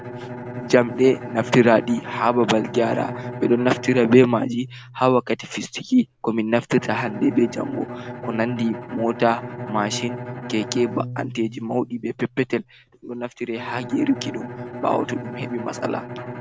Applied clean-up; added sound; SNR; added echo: none; Bowed string instrument; 12 dB; none.